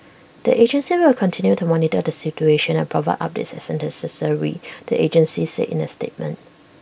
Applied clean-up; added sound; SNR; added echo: none; none; none; none.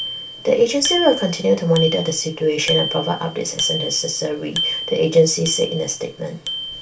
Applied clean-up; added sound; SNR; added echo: none; Bicycle bell; 7 dB; reverberation time 0.3 s.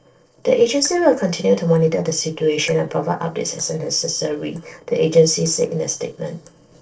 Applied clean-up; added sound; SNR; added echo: neural separator model SepFormer DNS4.